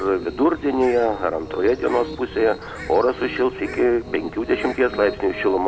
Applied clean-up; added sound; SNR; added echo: none; Piano + Bird; 13 dB; none.